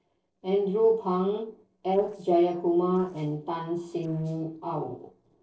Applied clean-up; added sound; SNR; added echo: neural separator model SepFormer DNS4.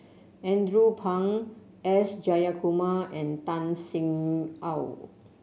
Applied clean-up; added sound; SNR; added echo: none; none; none; none.